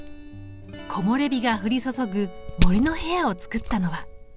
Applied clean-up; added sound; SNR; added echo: none; Glass; 2 dB; none.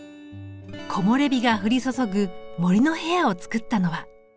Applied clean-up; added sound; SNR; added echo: none; none; none; none.